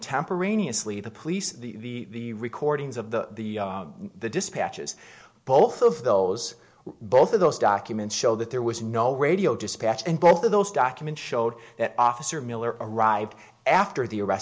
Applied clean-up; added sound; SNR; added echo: none; none; none; none.